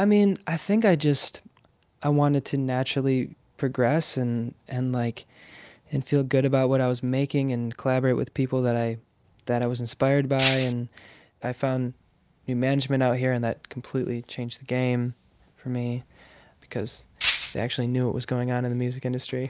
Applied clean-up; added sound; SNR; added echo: none; Rattle (instrument); 2 dB; none.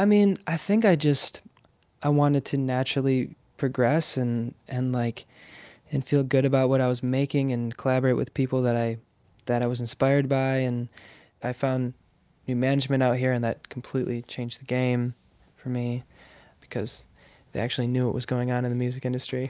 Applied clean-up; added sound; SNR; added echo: none; none; none; none.